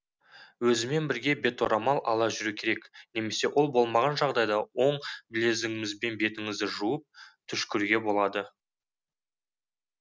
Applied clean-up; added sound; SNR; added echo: none; none; none; none.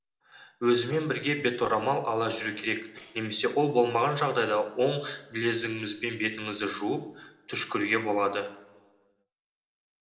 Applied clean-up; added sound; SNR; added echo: neural separator model SepFormer DNS4.